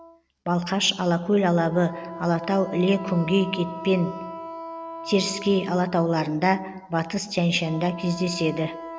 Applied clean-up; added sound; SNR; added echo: none; Wind instrument, woodwind instrument; 14 dB; none.